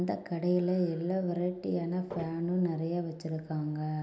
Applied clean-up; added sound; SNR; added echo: none; Walk, footsteps; 10 dB; none.